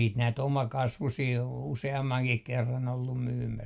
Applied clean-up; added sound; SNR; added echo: none; none; none; none.